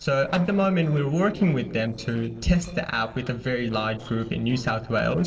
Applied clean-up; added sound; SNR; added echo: neural separator model SepFormer DNS4.